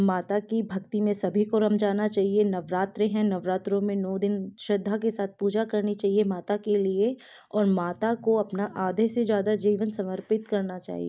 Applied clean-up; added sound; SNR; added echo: none; none; none; none.